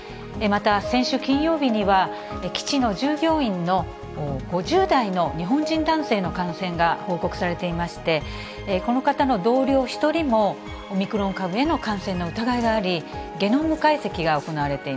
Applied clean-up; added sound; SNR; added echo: none; none; none; none.